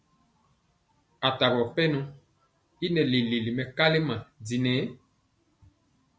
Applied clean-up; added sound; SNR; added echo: none; none; none; none.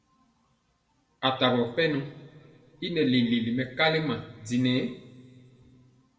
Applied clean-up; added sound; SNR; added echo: none; none; none; reverberation time 1.4 s.